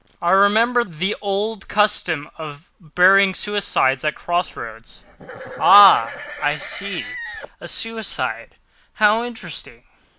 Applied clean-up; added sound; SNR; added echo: none; Livestock, farm animals, working animals; 13 dB; none.